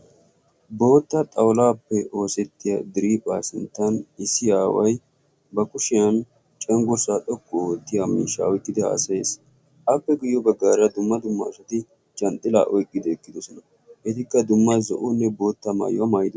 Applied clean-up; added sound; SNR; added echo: none; none; none; none.